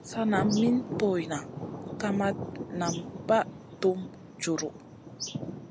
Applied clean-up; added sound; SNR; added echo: none; Thunder; 7 dB; none.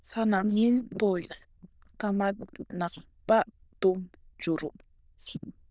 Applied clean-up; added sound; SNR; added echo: neural diffusion model UNIVERSE++.